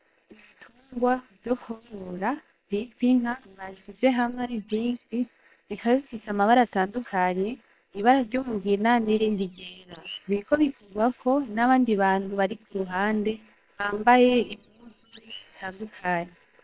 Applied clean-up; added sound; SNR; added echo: neural separator model SepFormer WHAM!.